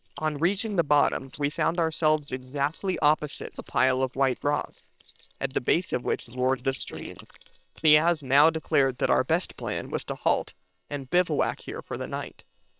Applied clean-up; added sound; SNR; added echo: neural separator model SepFormer WHAM!.